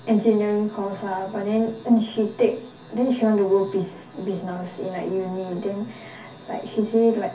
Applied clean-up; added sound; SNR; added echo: none; none; none; reverberation time 0.3 s.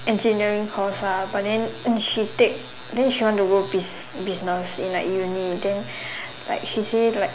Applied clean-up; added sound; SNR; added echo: none; none; none; none.